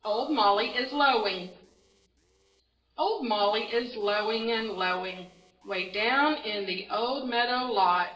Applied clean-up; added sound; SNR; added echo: neural separator model SepFormer DNS4.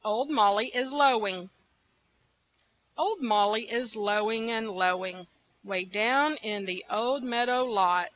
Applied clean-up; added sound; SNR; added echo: none; none; none; none.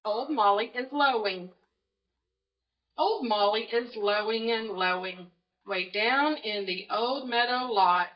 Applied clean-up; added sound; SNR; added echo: neural mask model DeepFilterNet 3.